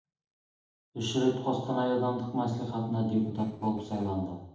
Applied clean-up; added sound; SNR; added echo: neural separator model SepFormer DNS4.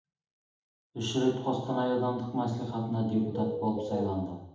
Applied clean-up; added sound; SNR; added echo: none; Bird; 4 dB; reverberation time 0.8 s.